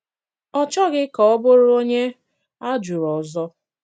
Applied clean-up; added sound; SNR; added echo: none; none; none; none.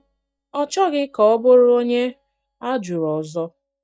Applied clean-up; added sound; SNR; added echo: neural mask model DeepFilterNet 3.